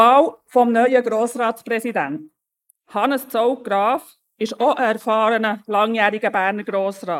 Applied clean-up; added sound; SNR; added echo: neural mask model Resemble Enhance denoiser.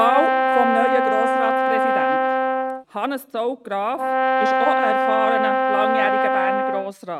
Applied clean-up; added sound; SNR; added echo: neural mask model RNNoise.